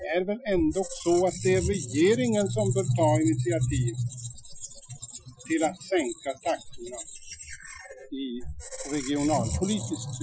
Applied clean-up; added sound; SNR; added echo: classical method Wiener filter.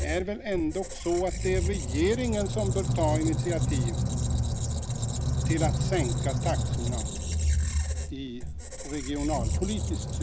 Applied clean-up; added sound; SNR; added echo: none; Squeak; -3 dB; none.